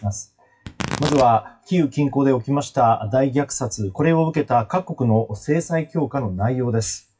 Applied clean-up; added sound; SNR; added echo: classical method WPE with log-MMSE.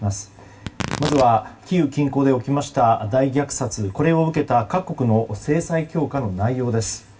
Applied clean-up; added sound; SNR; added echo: none; Tearing; 17 dB; reverberation time 0.2 s.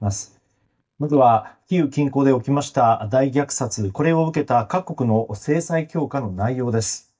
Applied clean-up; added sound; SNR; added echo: neural mask model DeepFilterNet 3.